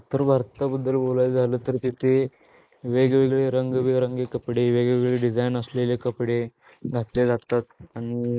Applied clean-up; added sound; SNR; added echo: neural mask model Resemble Enhance denoiser.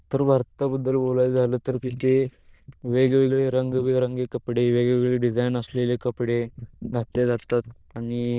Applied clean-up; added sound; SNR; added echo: neural diffusion model UNIVERSE++.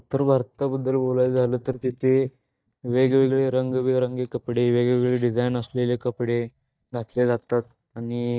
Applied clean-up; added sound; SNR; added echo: neural mask model DeepFilterNet 3.